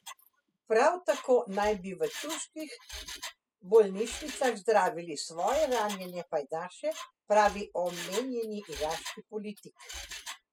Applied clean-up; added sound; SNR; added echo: classical method spectral subtraction.